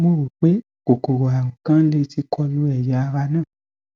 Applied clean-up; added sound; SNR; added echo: none; none; none; none.